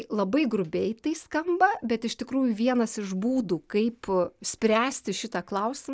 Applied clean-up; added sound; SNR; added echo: none; none; none; none.